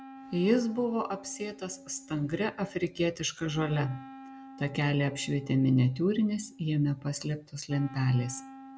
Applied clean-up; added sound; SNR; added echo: none; Wind instrument, woodwind instrument; 19 dB; none.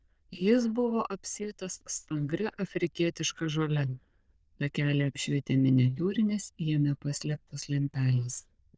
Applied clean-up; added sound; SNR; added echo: neural diffusion model UNIVERSE++.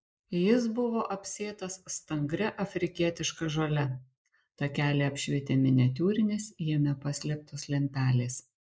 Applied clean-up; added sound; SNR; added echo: neural mask model Resemble Enhance denoiser.